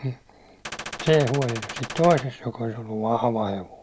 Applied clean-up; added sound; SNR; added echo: none; Gunshot, gunfire; 9 dB; none.